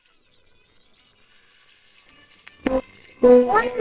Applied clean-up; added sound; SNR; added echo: neural separator model SepFormer WHAMR!.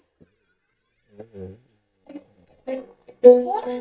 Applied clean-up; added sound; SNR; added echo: neural mask model DeepFilterNet 3.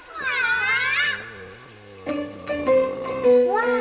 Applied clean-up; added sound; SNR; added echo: none; Burping, eructation; 18 dB; reverberation time 2.3 s.